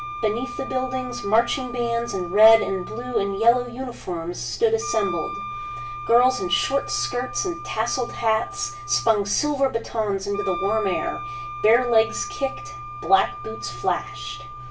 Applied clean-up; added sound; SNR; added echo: none; Wind instrument, woodwind instrument; 11 dB; reverberation time 0.3 s.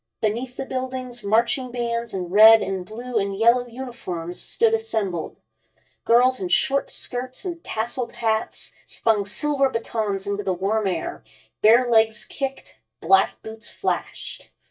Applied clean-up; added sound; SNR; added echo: neural mask model DeepFilterNet 3.